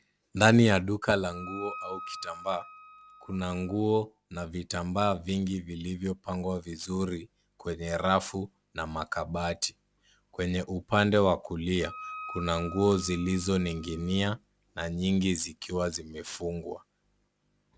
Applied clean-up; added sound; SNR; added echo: none; Wind instrument, woodwind instrument; 14 dB; none.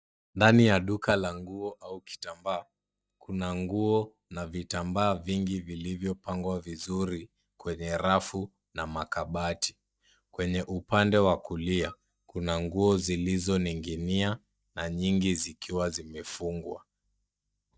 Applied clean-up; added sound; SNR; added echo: neural mask model DeepFilterNet 3.